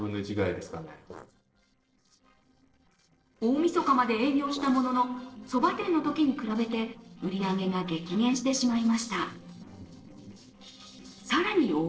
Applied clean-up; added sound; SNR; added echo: neural separator model SepFormer DNS4.